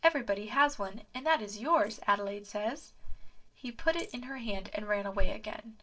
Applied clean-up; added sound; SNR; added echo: neural separator model SepFormer DNS4.